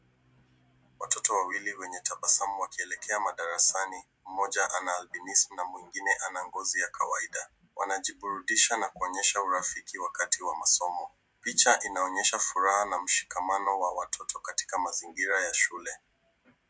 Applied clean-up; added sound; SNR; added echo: none; none; none; none.